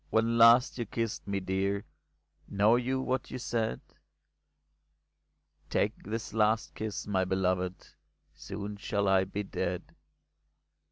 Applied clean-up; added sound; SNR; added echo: none; none; none; none.